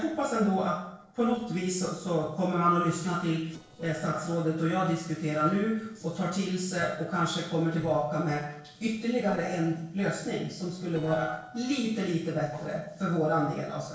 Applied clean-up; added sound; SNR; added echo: neural separator model SepFormer DNS4.